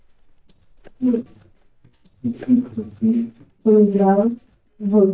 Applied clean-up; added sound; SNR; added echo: neural mask model DeepFilterNet 3.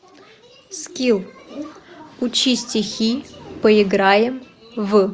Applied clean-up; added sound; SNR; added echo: none; none; none; none.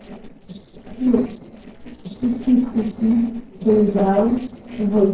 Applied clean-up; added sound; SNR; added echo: neural separator model SepFormer DNS4.